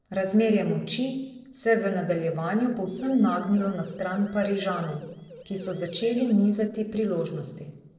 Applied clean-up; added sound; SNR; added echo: neural separator model SepFormer DNS4.